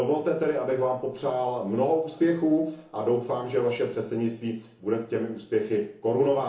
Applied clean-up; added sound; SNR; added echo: none; none; none; reverberation time 0.8 s.